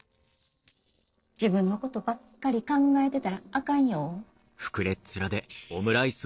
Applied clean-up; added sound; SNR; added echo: neural separator model SepFormer DNS4.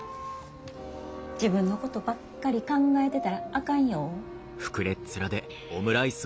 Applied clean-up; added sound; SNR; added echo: none; Train; 19 dB; none.